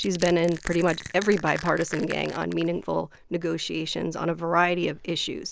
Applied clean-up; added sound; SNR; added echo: none; Crushing; 14 dB; none.